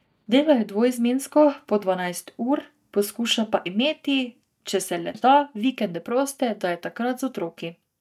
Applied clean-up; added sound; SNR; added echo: neural mask model DeepFilterNet 3.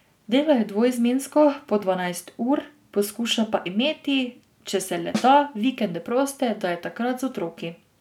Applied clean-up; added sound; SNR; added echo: none; Snare drum; 6 dB; none.